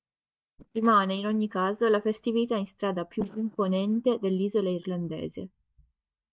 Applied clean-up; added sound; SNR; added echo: neural mask model DeepFilterNet 3.